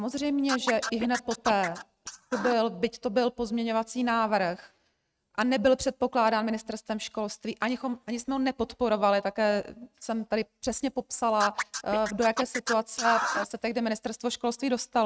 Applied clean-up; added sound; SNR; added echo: neural mask model RNNoise.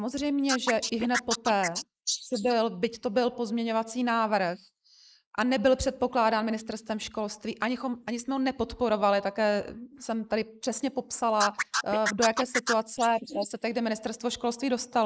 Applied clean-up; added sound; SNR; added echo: neural mask model Resemble Enhance denoiser.